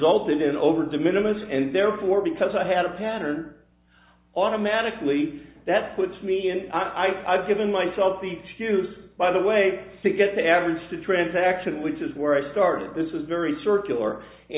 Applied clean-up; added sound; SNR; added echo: none; none; none; none.